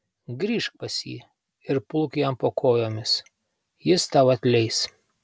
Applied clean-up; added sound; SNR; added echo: none; none; none; none.